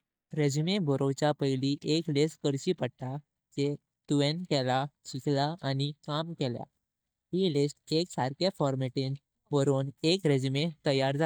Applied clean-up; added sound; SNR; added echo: neural mask model DeepFilterNet 3.